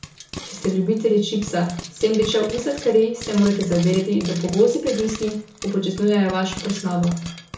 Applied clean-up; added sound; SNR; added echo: none; Frying (food); 15 dB; reverberation time 0.7 s.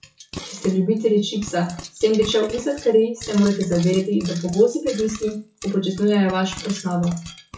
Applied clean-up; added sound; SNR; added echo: classical method WPE with log-MMSE.